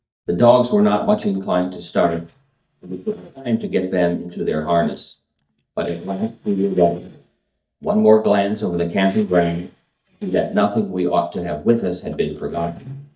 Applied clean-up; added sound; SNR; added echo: neural mask model DeepFilterNet 3.